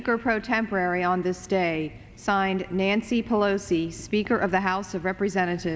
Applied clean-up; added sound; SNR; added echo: none; none; none; none.